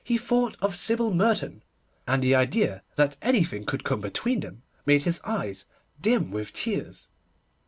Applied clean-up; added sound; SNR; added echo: none; none; none; none.